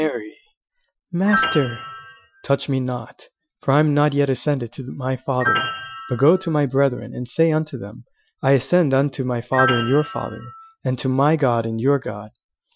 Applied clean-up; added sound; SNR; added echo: classical method Wiener filter.